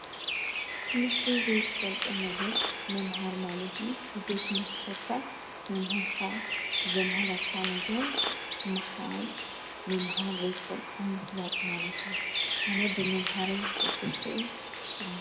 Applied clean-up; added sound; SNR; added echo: none; Bird; -3 dB; reverberation time 0.7 s.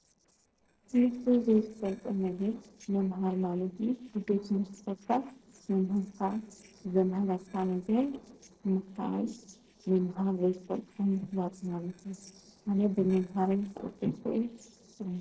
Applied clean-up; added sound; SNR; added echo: neural separator model SepFormer DNS4.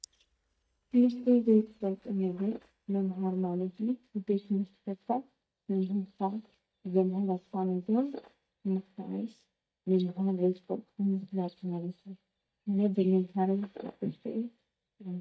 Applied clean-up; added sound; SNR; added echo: neural mask model DeepFilterNet 3.